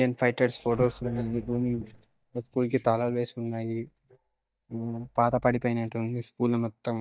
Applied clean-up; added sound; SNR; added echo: neural mask model DeepFilterNet 3.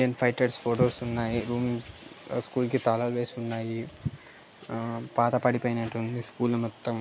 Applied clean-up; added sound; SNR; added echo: none; none; none; none.